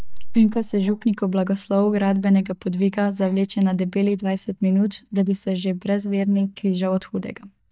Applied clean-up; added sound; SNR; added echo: neural mask model DeepFilterNet 3.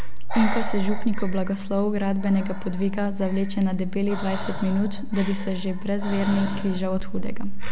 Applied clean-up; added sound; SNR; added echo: none; Breathing; -2 dB; none.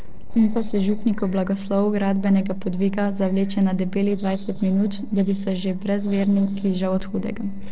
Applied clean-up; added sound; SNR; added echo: neural separator model SepFormer DNS4.